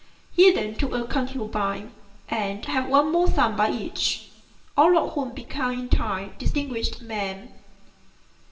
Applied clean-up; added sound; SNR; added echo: none; none; none; reverberation time 1.3 s.